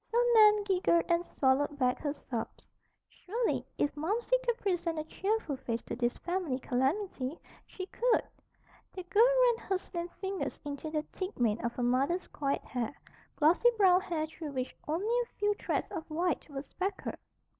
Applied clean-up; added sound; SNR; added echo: none; none; none; none.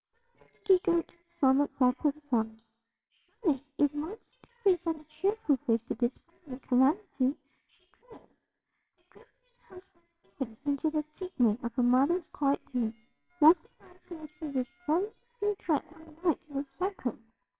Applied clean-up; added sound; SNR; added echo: neural separator model SepFormer WHAMR!.